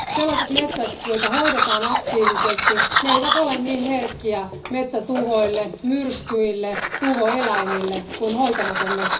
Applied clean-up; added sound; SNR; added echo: none; Domestic sounds, home sounds; 0 dB; reverberation time 0.5 s.